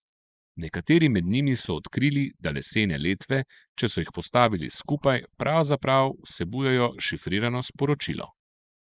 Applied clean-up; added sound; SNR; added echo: neural mask model Resemble Enhance denoiser.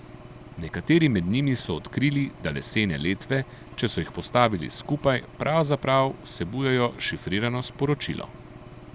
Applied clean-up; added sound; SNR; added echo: none; Engine / Aircraft; 18 dB; none.